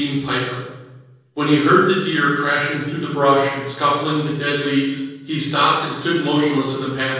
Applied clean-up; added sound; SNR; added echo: none; none; none; reverberation time 1.3 s.